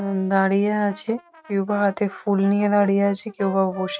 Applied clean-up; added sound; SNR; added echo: neural mask model RNNoise.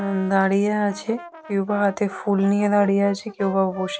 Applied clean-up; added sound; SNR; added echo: none; Brass instrument; 19 dB; none.